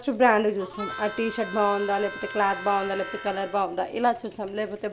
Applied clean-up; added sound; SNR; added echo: none; Harmonica; 12 dB; none.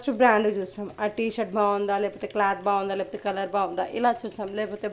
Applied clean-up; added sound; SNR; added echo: none; none; none; none.